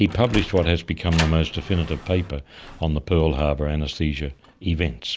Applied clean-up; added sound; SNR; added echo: none; Sliding door; 15 dB; none.